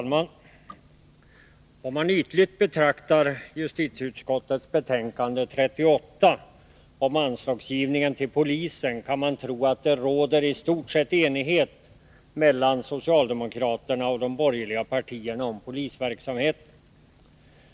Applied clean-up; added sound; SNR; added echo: none; none; none; none.